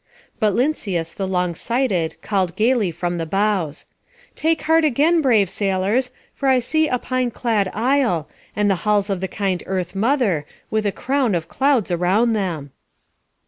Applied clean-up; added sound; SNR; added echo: none; none; none; none.